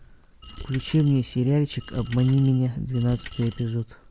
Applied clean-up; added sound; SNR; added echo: none; Coin (dropping); 12 dB; none.